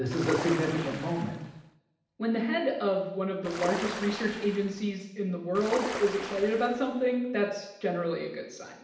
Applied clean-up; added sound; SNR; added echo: none; Ocean; 8 dB; reverberation time 0.8 s.